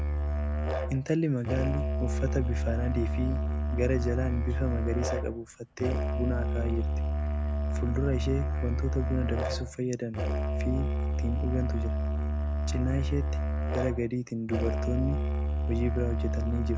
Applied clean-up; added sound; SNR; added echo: none; Musical instrument; -4 dB; none.